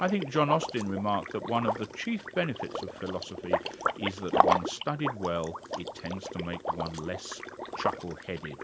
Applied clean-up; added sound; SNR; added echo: none; Liquid; 0 dB; none.